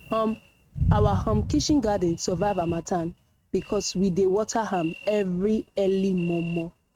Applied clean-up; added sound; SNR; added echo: neural mask model RNNoise.